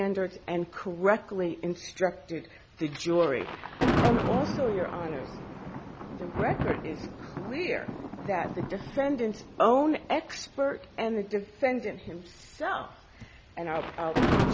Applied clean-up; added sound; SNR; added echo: none; Thunder; 4 dB; none.